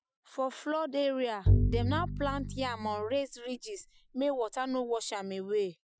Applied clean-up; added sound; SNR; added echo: classical method Wiener filter.